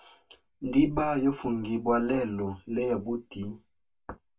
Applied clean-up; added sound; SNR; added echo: none; none; none; reverberation time 0.1 s.